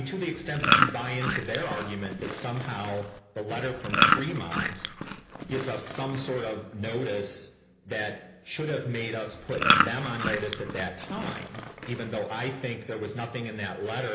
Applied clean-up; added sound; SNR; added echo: none; Chewing, mastication; -4 dB; reverberation time 0.8 s.